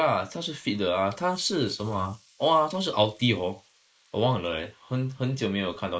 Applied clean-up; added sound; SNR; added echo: neural mask model Resemble Enhance denoiser.